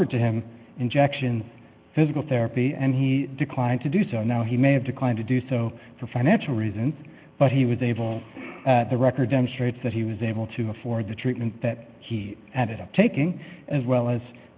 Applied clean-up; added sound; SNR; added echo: none; none; none; none.